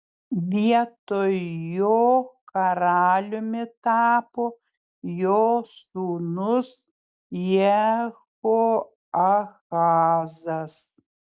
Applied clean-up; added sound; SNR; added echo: none; none; none; none.